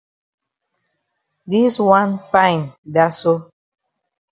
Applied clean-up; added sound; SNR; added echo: none; none; none; none.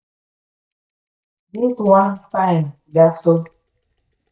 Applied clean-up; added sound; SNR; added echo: neural mask model DeepFilterNet 3.